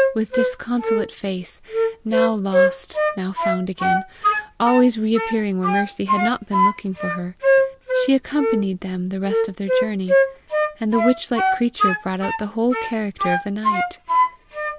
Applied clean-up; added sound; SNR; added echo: none; Wind instrument, woodwind instrument; -1 dB; none.